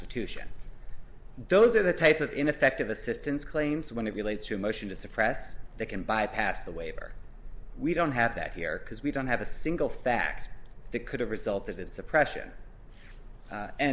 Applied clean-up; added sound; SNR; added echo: none; none; none; none.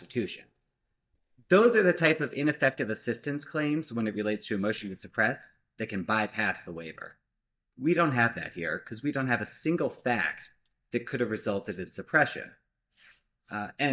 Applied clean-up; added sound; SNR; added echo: neural mask model DeepFilterNet 3.